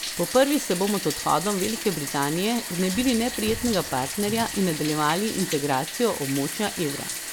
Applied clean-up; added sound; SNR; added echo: none; Bathtub (filling or washing); 7 dB; none.